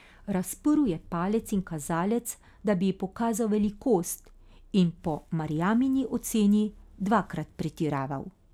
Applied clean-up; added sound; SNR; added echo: none; none; none; none.